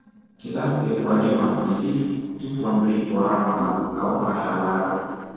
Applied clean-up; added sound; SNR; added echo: neural separator model SepFormer DNS4.